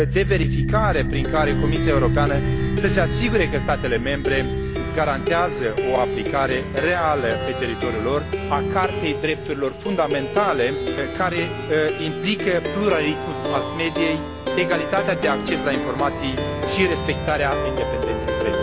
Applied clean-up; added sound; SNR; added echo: none; Plucked string instrument; 1 dB; none.